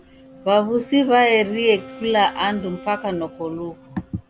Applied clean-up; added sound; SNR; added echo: none; Wind instrument, woodwind instrument; 19 dB; none.